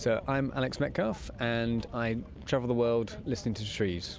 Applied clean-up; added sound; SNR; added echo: none; none; none; none.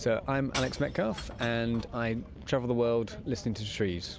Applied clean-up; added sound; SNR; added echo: none; Shatter / Crushing; 16 dB; none.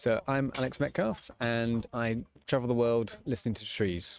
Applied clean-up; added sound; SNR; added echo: neural mask model RNNoise.